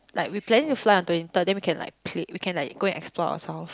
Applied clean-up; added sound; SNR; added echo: none; none; none; none.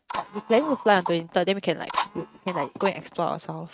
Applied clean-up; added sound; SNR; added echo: neural mask model RNNoise.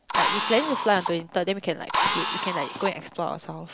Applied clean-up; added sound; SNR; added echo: none; Drill; 1 dB; none.